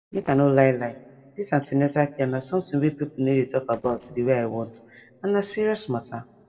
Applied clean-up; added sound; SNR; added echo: neural separator model SepFormer DNS4.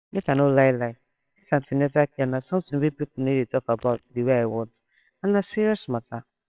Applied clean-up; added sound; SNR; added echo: neural separator model SepFormer WHAMR!.